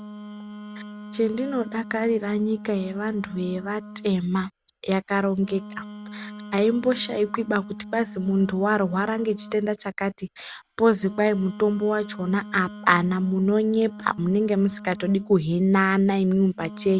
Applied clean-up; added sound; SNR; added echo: none; Wind instrument, woodwind instrument; 16 dB; none.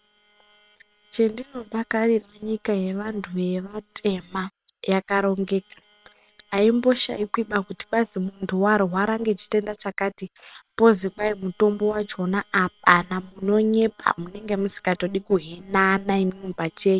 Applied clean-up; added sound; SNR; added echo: neural separator model SepFormer WHAM!.